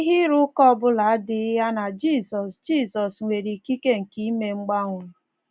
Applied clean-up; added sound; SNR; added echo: none; none; none; none.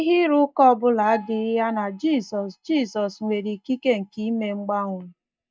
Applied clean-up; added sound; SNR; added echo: neural mask model DeepFilterNet 3.